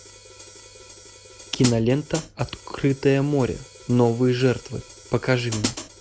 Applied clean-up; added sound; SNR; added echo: none; Hi-hat; 13 dB; none.